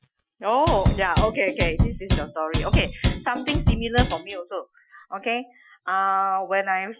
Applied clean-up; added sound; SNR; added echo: classical method Wiener filter.